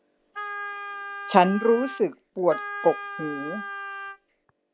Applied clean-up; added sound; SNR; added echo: none; Wind instrument, woodwind instrument; 9 dB; none.